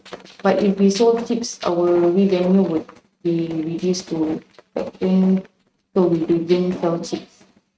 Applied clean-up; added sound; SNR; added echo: neural mask model RNNoise.